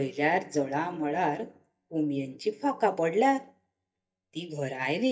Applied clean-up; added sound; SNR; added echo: neural mask model DeepFilterNet 3.